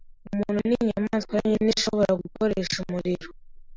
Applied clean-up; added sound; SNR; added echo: neural mask model Resemble Enhance denoiser.